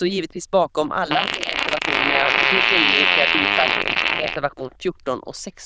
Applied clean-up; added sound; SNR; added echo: neural diffusion model UNIVERSE++.